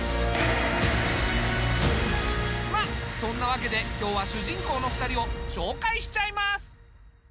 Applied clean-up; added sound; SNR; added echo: none; none; none; none.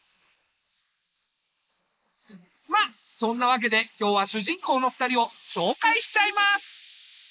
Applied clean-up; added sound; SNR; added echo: neural mask model Resemble Enhance denoiser.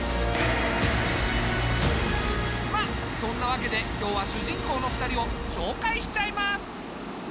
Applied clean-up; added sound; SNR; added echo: none; Water; 8 dB; none.